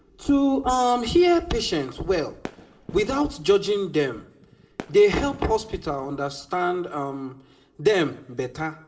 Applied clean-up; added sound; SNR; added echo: none; Fireworks; 20 dB; reverberation time 0.4 s.